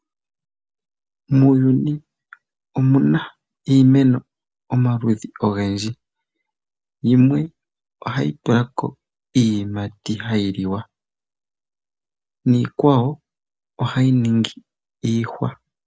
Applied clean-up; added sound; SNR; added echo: none; none; none; none.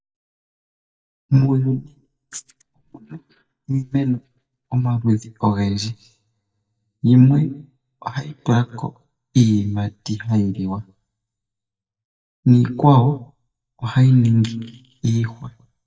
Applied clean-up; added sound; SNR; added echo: neural mask model DeepFilterNet 3.